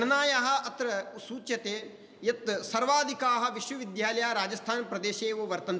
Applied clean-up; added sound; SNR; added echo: none; none; none; none.